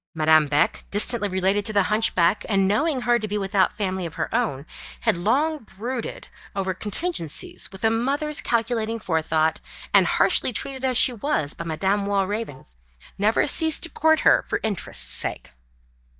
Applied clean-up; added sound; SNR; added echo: neural mask model DeepFilterNet 3.